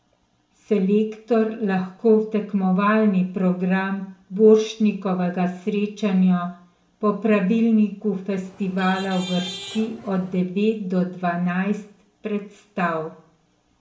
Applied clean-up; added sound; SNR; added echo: none; Traffic noise, roadway noise / Vehicle horn, car horn, honking; 15 dB; reverberation time 0.4 s.